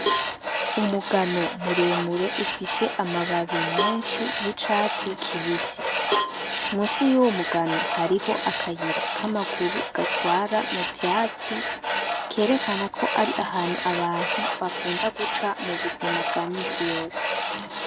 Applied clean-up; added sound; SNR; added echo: none; Tools + Cowbell; 1 dB; none.